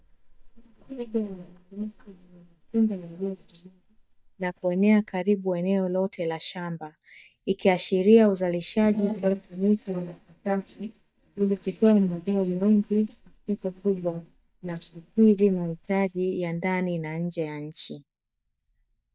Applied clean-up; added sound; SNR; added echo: neural mask model DeepFilterNet 3.